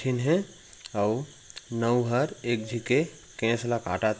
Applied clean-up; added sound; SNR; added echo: none; none; none; none.